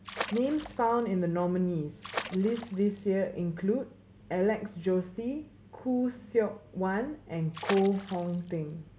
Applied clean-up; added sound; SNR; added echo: none; Water / Splash, splatter; 11 dB; none.